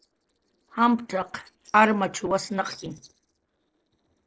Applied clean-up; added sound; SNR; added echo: neural separator model SepFormer DNS4.